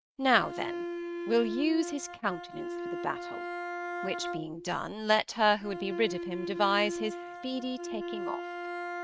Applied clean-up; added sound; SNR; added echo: neural mask model RNNoise.